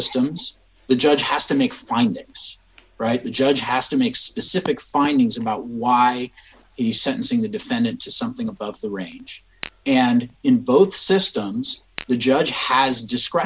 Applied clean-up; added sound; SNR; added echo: none; Tap / Glass; 19 dB; none.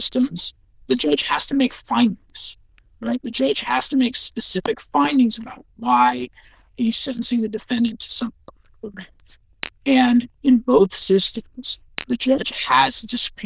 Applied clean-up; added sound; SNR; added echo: neural diffusion model UNIVERSE++.